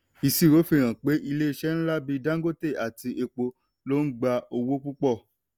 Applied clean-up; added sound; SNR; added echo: none; none; none; none.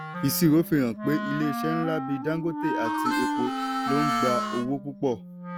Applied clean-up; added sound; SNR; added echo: none; Wind instrument, woodwind instrument + Harmonica; 3 dB; none.